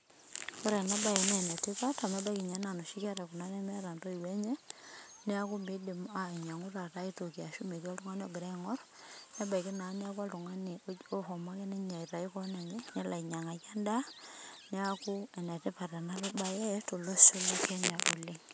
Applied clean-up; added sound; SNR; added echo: none; none; none; none.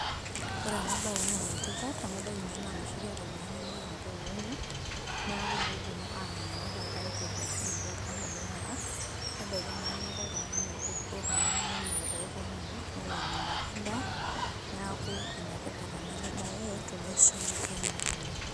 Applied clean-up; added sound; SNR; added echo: none; Water; -2 dB; none.